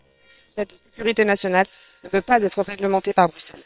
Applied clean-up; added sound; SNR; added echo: neural separator model SepFormer WHAM!.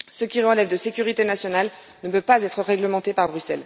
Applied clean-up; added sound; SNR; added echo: none; none; none; none.